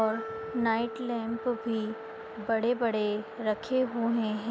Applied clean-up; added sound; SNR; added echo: none; Wind instrument, woodwind instrument; 12 dB; none.